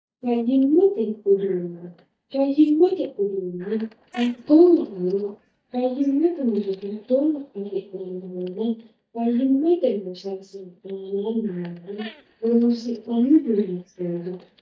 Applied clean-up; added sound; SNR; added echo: neural mask model DeepFilterNet 3.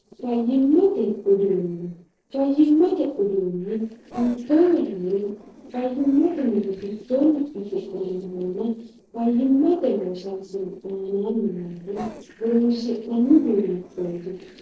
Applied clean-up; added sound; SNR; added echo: neural separator model SepFormer DNS4.